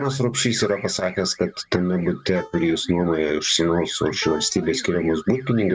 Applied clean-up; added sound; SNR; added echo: neural mask model RNNoise.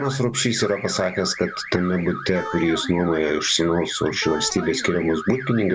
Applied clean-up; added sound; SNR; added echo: none; Wind instrument, woodwind instrument + Alarm / Car; 11 dB; none.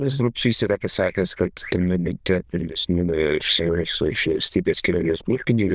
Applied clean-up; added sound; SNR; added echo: neural diffusion model UNIVERSE++.